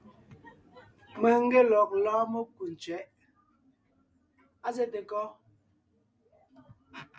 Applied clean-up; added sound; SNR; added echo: none; none; none; none.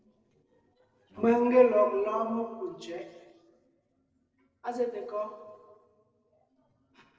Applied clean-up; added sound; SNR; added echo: neural separator model SepFormer DNS4.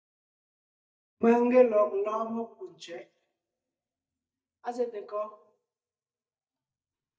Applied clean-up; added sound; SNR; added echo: neural mask model DeepFilterNet 3.